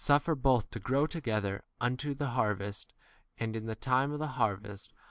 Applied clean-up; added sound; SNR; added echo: none; none; none; none.